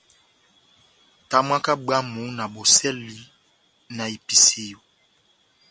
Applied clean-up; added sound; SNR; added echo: none; none; none; none.